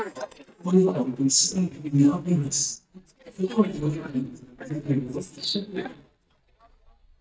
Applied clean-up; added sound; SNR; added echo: neural mask model DeepFilterNet 3.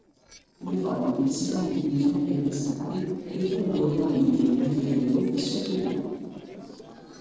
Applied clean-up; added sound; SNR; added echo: neural separator model SepFormer DNS4.